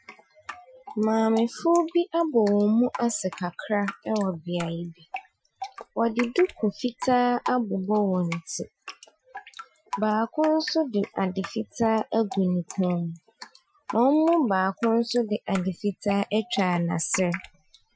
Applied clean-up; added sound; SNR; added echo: classical method Wiener filter.